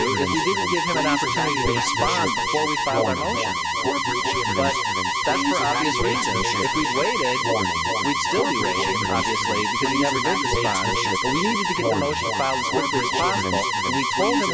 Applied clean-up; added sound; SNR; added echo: none; Alarm; -5 dB; none.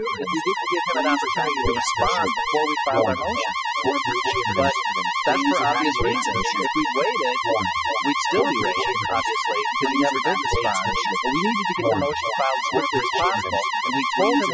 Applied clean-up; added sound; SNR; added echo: classical method spectral subtraction.